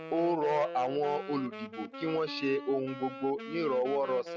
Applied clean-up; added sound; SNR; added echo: none; Wind instrument, woodwind instrument; 11 dB; none.